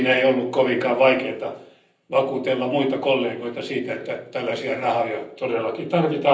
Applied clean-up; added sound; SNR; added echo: none; none; none; reverberation time 0.6 s.